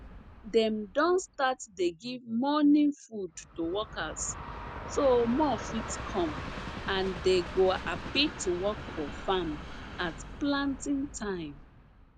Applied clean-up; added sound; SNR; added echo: none; Train; 11 dB; none.